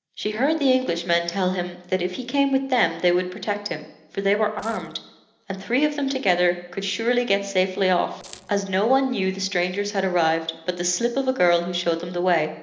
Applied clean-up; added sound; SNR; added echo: neural separator model SepFormer DNS4.